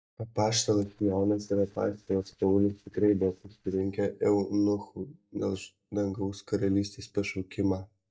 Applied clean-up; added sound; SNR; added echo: neural mask model DeepFilterNet 3.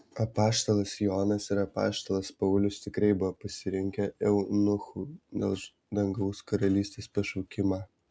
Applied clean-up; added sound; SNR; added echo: none; none; none; none.